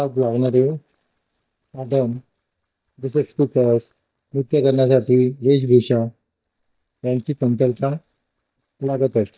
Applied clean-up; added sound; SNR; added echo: neural mask model DeepFilterNet 3.